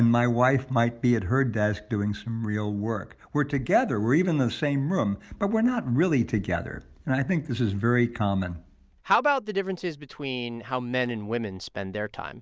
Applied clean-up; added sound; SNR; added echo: none; none; none; none.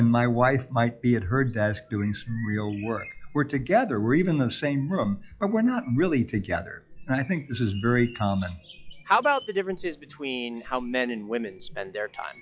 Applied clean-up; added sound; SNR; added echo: classical method log-MMSE.